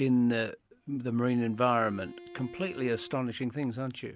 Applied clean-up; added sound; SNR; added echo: none; Bowed string instrument; 18 dB; none.